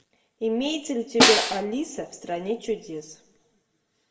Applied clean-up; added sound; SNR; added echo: none; Snare drum; -4 dB; reverberation time 0.8 s.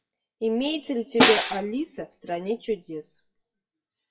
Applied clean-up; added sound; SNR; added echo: classical method WPE with log-MMSE.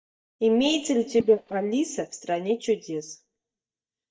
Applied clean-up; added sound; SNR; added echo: neural mask model DeepFilterNet 3.